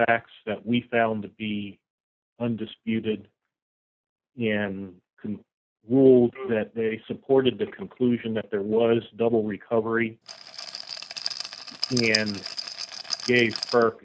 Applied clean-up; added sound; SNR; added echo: none; Rattle; 8 dB; none.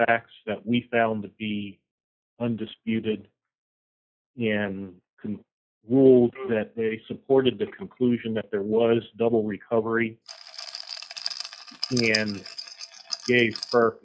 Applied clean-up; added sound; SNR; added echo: classical method log-MMSE.